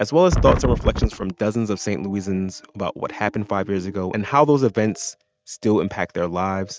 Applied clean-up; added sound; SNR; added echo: neural mask model RNNoise.